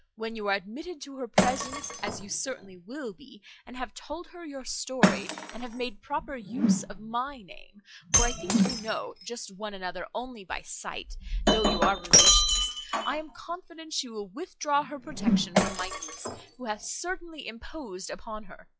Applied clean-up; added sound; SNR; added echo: classical method log-MMSE.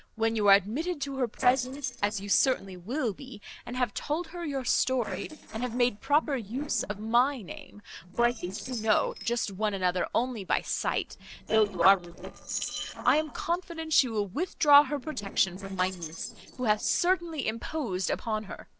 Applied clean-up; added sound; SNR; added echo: neural separator model SepFormer DNS4.